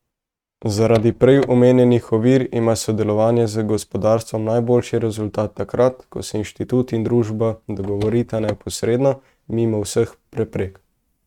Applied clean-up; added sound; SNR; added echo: neural mask model RNNoise.